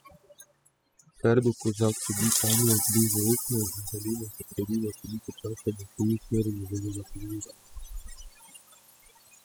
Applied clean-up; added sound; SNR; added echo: classical method spectral subtraction.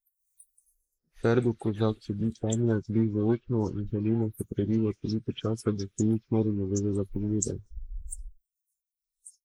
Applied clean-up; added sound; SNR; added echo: neural mask model Resemble Enhance denoiser.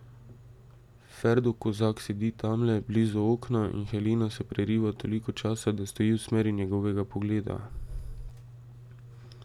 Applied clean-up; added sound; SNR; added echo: none; none; none; none.